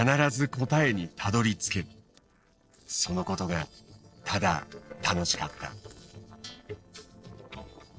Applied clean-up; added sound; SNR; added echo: neural separator model SepFormer DNS4.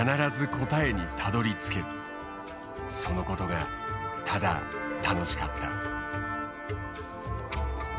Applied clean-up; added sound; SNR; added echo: none; none; none; none.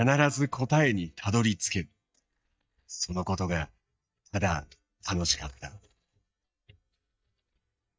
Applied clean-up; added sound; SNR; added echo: neural mask model DeepFilterNet 3.